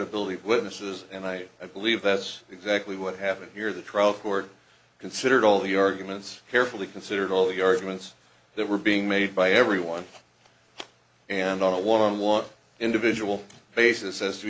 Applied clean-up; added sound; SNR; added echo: none; none; none; none.